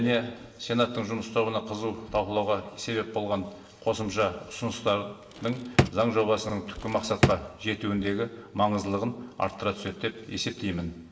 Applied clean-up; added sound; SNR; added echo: none; Drawer open or close; 0 dB; reverberation time 1.5 s.